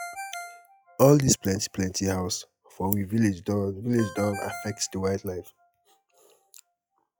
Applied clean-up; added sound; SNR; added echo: classical method log-MMSE.